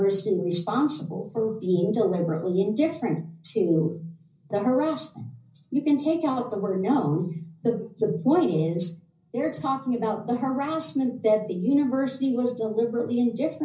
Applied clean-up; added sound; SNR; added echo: none; none; none; reverberation time 0.5 s.